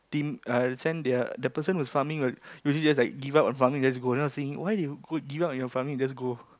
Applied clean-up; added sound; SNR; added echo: none; none; none; none.